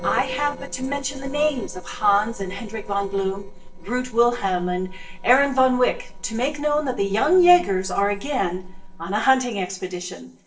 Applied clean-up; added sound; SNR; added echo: neural separator model SepFormer DNS4.